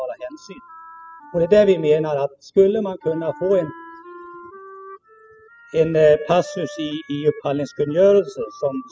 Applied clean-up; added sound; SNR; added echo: classical method spectral subtraction.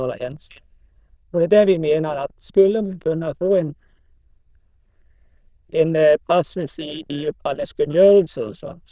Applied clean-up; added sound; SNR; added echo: neural diffusion model UNIVERSE++.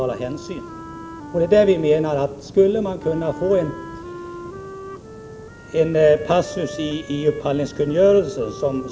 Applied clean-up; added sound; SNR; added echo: none; Wind instrument, woodwind instrument; 16 dB; none.